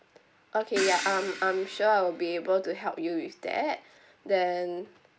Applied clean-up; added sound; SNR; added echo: none; Crash cymbal; 9 dB; none.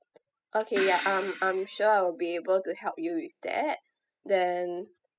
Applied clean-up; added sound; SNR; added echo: classical method spectral subtraction.